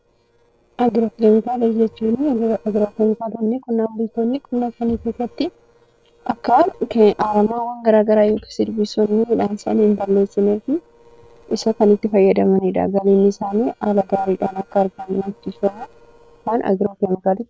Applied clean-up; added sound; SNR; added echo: neural separator model SepFormer DNS4.